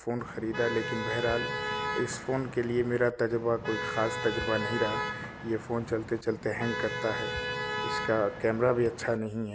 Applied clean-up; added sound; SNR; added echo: none; Motor vehicle (road); 5 dB; none.